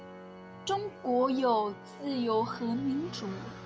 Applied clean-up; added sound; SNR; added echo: none; Organ; 15 dB; none.